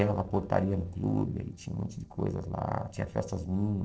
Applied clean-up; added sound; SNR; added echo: neural separator model SepFormer DNS4.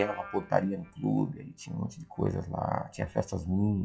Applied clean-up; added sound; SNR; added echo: classical method WPE with log-MMSE.